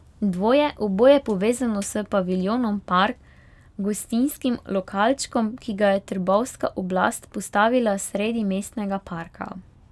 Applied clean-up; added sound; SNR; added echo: none; none; none; none.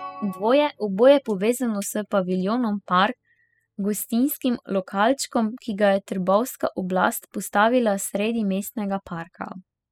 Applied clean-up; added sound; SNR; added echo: classical method spectral subtraction.